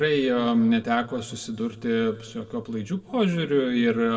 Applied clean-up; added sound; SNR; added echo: none; none; none; reverberation time 1.0 s.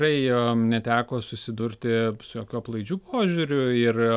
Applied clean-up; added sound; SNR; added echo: none; none; none; none.